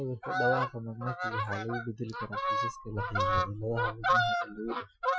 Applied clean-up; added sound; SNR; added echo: classical method Wiener filter.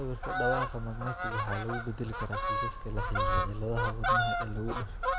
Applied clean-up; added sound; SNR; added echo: none; Fowl; -4 dB; none.